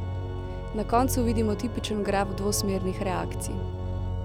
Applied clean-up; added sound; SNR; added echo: none; Organ; 2 dB; none.